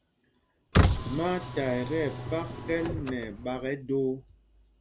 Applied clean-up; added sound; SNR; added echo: none; Car; -3 dB; none.